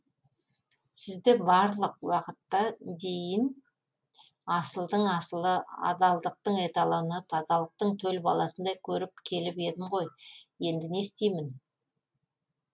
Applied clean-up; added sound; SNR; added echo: none; none; none; none.